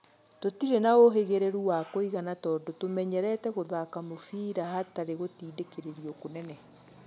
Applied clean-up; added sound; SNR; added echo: none; none; none; none.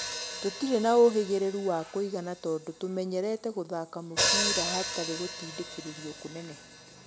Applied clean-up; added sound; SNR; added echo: none; Hi-hat; 5 dB; none.